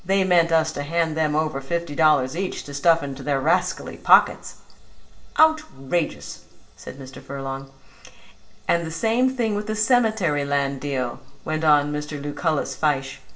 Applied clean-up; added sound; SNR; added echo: none; none; none; reverberation time 0.5 s.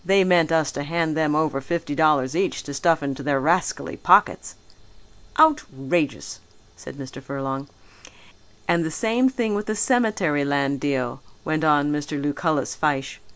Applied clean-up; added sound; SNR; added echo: none; none; none; none.